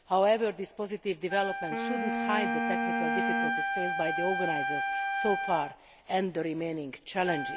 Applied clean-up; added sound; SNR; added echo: none; Wind instrument, woodwind instrument + Wind instrument, woodwind instrument; 1 dB; none.